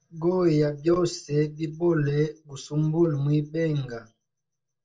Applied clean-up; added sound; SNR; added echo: neural separator model SepFormer DNS4.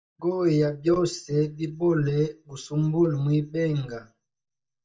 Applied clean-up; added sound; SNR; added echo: neural mask model DeepFilterNet 3.